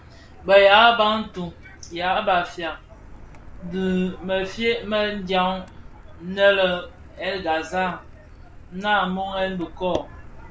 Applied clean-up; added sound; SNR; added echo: none; Car; 19 dB; none.